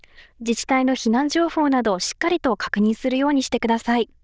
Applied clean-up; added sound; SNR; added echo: neural diffusion model UNIVERSE++.